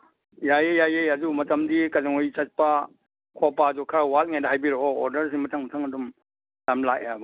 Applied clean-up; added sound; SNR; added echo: none; none; none; none.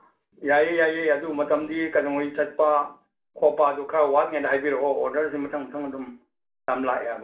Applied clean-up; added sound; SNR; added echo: none; none; none; reverberation time 0.3 s.